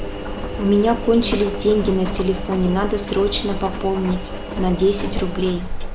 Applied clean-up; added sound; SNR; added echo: none; Engine; 5 dB; none.